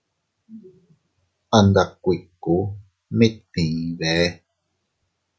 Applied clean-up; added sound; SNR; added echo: none; none; none; none.